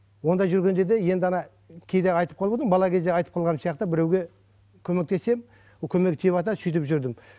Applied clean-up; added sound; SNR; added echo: none; none; none; none.